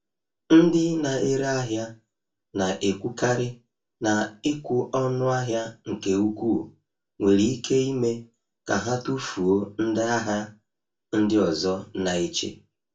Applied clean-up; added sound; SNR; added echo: none; none; none; reverberation time 0.2 s.